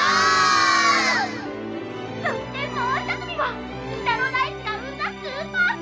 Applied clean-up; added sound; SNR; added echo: none; none; none; none.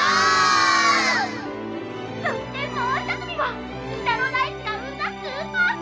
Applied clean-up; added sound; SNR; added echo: none; Alarm; 19 dB; none.